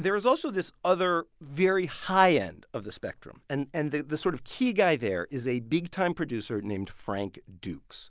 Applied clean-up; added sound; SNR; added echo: none; none; none; none.